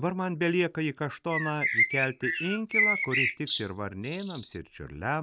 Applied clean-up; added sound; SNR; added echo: none; Bird; -2 dB; none.